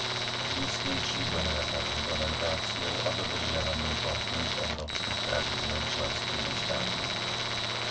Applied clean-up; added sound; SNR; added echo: none; Tools; -5 dB; reverberation time 0.2 s.